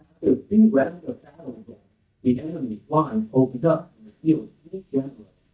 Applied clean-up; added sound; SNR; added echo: neural mask model DeepFilterNet 3.